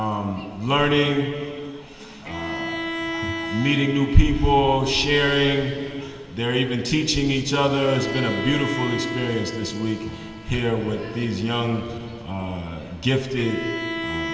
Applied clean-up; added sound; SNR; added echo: none; Bowed string instrument; 11 dB; reverberation time 2.9 s.